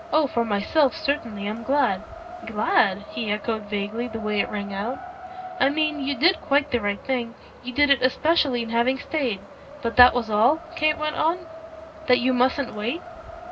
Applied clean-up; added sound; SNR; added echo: none; Wind; 15 dB; reverberation time 0.2 s.